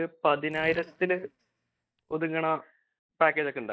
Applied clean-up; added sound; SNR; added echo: neural mask model DeepFilterNet 3.